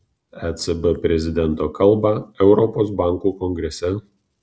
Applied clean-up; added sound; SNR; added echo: none; none; none; none.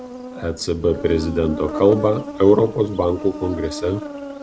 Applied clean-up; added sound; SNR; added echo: none; Insect; 11 dB; none.